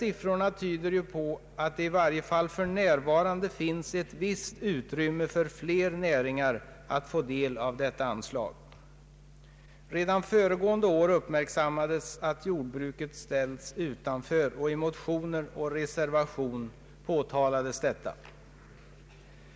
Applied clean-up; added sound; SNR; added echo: none; none; none; none.